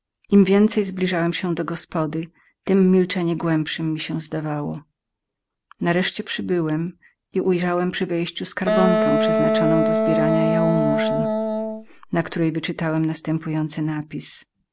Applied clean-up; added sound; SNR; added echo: none; Wind instrument, woodwind instrument; -2 dB; none.